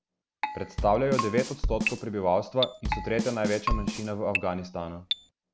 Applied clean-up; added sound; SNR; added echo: none; Bass drum / Snare drum / Drum kit + Keyboard (musical); 2 dB; none.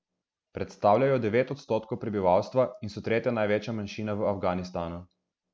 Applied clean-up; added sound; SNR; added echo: none; none; none; none.